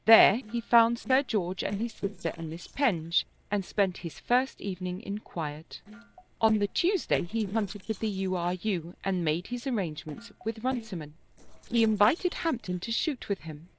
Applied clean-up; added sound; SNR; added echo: neural separator model SepFormer DNS4.